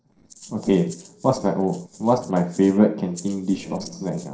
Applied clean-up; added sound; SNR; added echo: neural separator model SepFormer DNS4.